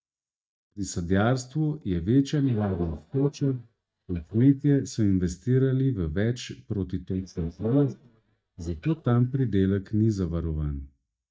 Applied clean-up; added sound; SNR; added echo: neural mask model DeepFilterNet 3.